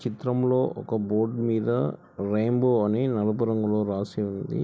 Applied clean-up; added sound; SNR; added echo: none; none; none; none.